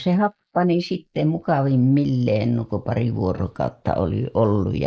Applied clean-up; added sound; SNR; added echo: neural mask model Resemble Enhance denoiser.